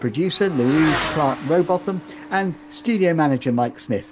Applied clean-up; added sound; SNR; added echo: none; Motorcycle / Accelerating, revving, vroom; 11 dB; none.